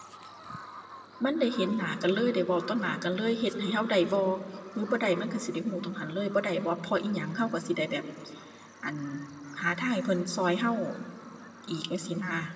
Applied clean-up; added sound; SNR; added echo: none; Bird vocalization, bird call, bird song; 18 dB; reverberation time 1.5 s.